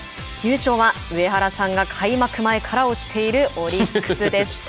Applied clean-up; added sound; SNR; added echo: none; none; none; none.